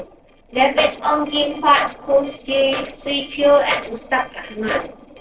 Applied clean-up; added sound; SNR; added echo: neural separator model SepFormer DNS4.